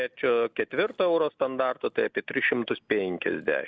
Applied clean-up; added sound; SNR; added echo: none; none; none; none.